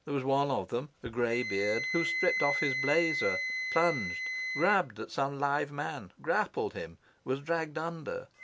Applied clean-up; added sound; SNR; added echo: none; Wind instrument, woodwind instrument; 5 dB; none.